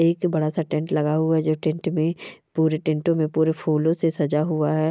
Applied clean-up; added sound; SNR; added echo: none; none; none; none.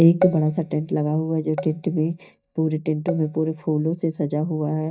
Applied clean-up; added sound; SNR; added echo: neural mask model DeepFilterNet 3.